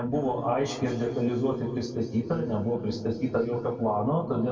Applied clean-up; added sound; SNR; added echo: none; none; none; reverberation time 2.3 s.